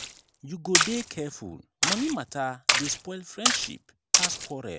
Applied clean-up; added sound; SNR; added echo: none; Splash, splatter; -5 dB; none.